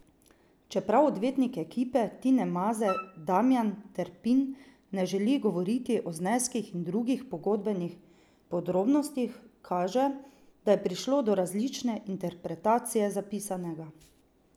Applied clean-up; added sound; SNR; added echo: none; Wind instrument, woodwind instrument; 11 dB; none.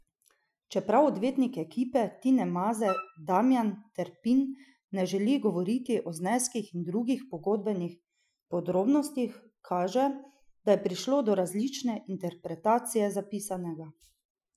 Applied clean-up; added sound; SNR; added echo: classical method Wiener filter.